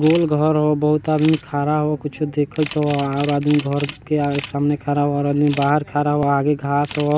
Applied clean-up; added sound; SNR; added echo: none; Camera; 19 dB; none.